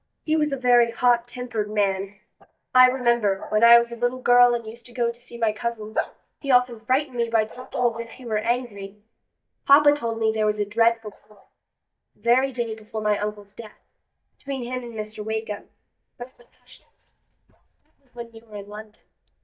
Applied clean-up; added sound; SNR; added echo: neural mask model DeepFilterNet 3.